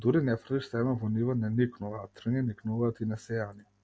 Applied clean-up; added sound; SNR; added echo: none; none; none; none.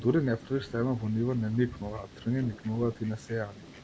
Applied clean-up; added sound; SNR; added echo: none; Rain + Fowl; 17 dB; none.